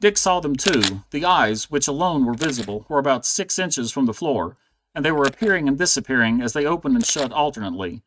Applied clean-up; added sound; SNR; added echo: neural mask model RNNoise.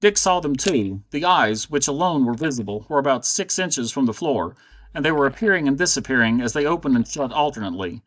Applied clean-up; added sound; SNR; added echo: neural mask model DeepFilterNet 3.